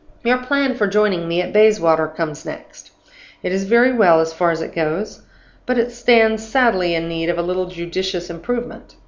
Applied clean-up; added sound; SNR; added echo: none; none; none; none.